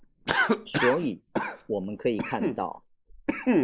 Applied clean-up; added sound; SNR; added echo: neural mask model Resemble Enhance denoiser.